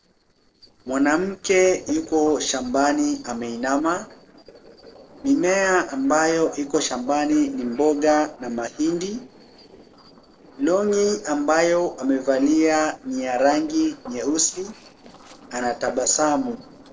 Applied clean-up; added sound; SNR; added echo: neural separator model SepFormer DNS4.